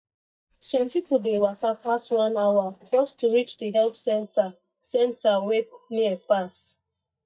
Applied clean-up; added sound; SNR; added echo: neural mask model DeepFilterNet 3.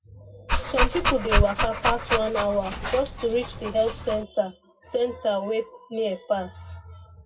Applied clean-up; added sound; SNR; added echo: none; Dog; -1 dB; reverberation time 0.3 s.